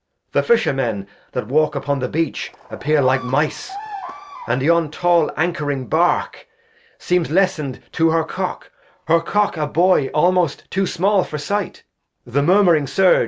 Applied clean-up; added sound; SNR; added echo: none; Bird vocalization, bird call, bird song; 14 dB; none.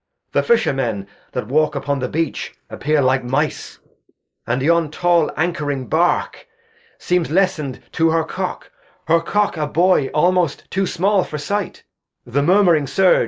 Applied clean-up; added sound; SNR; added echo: neural mask model Resemble Enhance denoiser.